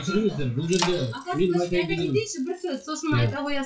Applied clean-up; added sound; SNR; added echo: classical method WPE with log-MMSE.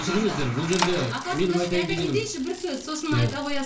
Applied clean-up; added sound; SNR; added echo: none; Bicycle; 11 dB; reverberation time 0.3 s.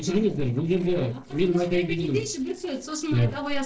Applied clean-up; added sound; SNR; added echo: neural separator model SepFormer DNS4.